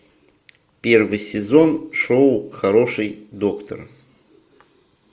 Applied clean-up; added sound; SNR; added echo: none; none; none; none.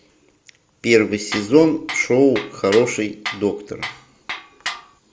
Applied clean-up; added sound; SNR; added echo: none; Tools; 12 dB; none.